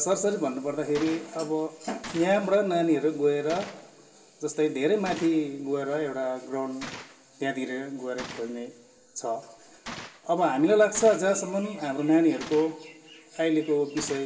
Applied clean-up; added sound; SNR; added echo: none; Gunshot, gunfire; 19 dB; reverberation time 2.4 s.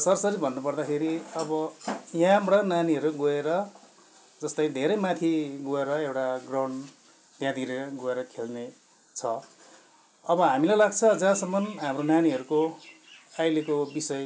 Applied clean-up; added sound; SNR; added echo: none; none; none; none.